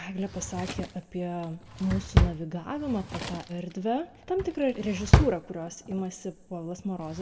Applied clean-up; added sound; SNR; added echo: none; Drawer open or close; -1 dB; reverberation time 1.4 s.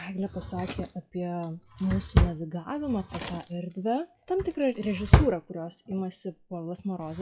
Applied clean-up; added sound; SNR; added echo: classical method WPE with log-MMSE.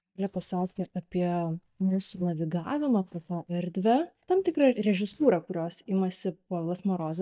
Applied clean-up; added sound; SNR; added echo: neural mask model DeepFilterNet 3.